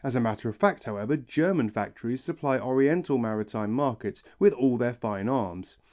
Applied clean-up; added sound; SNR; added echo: none; none; none; none.